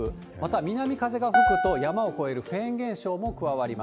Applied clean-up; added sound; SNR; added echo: none; Piano; -2 dB; none.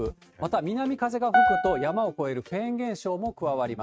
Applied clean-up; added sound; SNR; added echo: neural mask model RNNoise.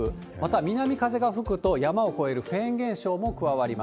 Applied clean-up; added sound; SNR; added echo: none; none; none; none.